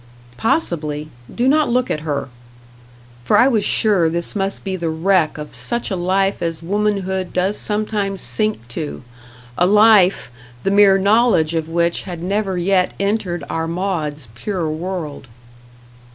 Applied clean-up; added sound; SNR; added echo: none; none; none; none.